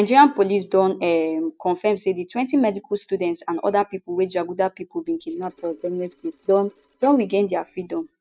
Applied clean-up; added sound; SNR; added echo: neural mask model DeepFilterNet 3.